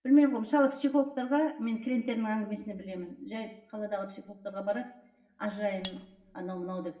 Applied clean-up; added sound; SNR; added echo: none; Cutlery, silverware; 16 dB; reverberation time 0.7 s.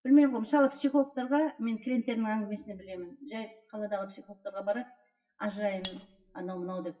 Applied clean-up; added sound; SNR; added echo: classical method WPE with log-MMSE.